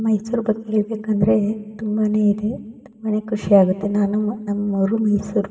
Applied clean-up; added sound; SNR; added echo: none; none; none; reverberation time 2.4 s.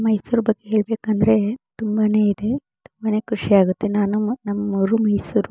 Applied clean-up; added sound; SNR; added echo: none; none; none; none.